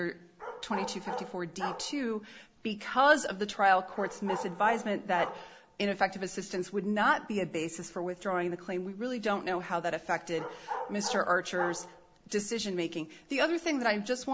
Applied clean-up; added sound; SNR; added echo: none; Bark; 10 dB; none.